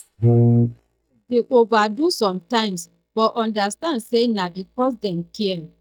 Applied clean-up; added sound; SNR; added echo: neural mask model DeepFilterNet 3.